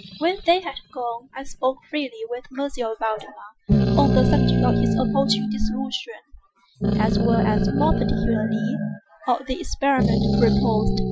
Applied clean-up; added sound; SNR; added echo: classical method Wiener filter.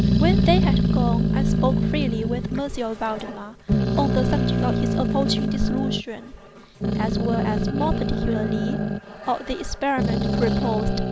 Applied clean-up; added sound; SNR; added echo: none; Growling; -4 dB; none.